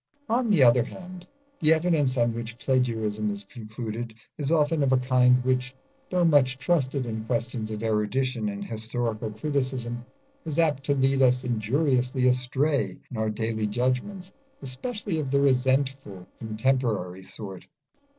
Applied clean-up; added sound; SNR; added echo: neural separator model SepFormer DNS4.